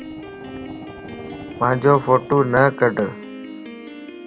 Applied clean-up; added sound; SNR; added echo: none; Piano + Fire; 13 dB; none.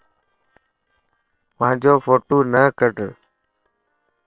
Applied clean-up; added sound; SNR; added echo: neural separator model SepFormer WHAM!.